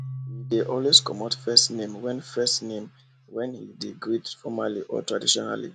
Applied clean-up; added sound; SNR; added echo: none; Keyboard (musical); 16 dB; none.